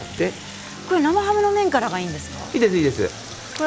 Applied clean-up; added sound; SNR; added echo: none; Microwave oven; 20 dB; none.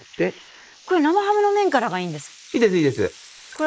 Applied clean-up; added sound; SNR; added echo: neural mask model Resemble Enhance denoiser.